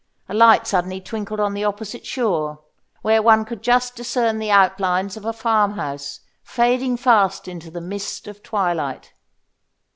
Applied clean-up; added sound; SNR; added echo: none; none; none; none.